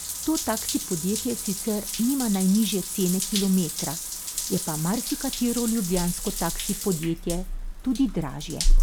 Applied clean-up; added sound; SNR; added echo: none; Drip / Trickle, dribble / Bathtub (filling or washing) / Water tap, faucet; 1 dB; none.